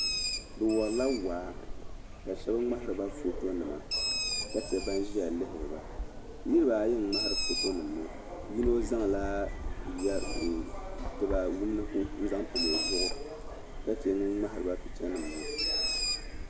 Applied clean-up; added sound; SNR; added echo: none; Bird; 3 dB; none.